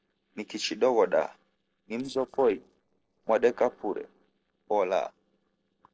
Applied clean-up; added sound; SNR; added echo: neural separator model SepFormer DNS4.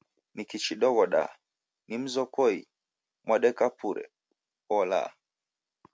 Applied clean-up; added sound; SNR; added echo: none; none; none; none.